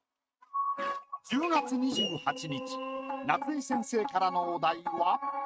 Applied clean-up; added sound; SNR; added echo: neural mask model RNNoise.